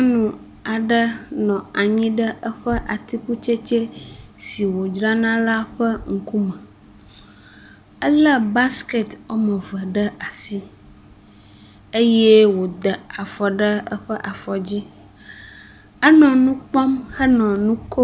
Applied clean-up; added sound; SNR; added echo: none; none; none; none.